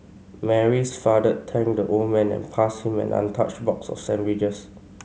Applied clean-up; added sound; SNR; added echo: none; none; none; none.